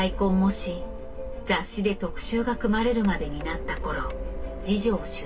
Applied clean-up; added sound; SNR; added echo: none; Printer; 7 dB; reverberation time 0.1 s.